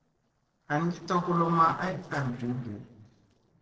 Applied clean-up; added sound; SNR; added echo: neural separator model SepFormer DNS4.